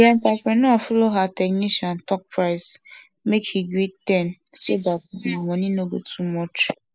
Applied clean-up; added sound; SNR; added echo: neural mask model Resemble Enhance denoiser.